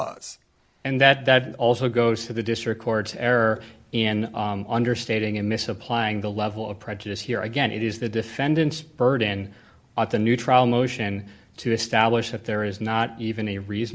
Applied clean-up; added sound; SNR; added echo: none; none; none; none.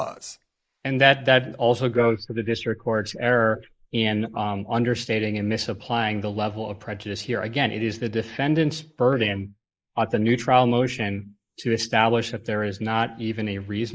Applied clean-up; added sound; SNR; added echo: neural mask model Resemble Enhance denoiser.